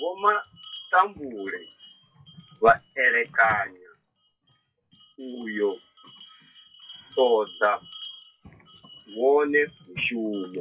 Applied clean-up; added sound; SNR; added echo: classical method WPE with log-MMSE.